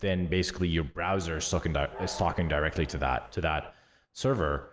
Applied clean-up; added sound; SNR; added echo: none; Train; 16 dB; none.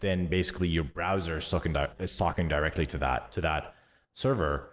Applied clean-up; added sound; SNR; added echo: neural separator model SepFormer DNS4.